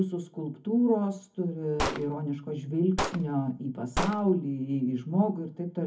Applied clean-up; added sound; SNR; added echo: none; Gunshot, gunfire; 7 dB; reverberation time 0.3 s.